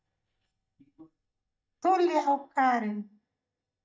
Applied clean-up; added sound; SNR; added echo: neural mask model DeepFilterNet 3.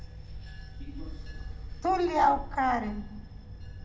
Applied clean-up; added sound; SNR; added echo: none; Bell / Train; 9 dB; reverberation time 0.3 s.